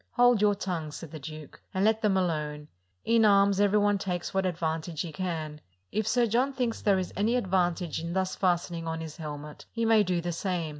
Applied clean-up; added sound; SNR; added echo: none; Bowed string instrument; 20 dB; none.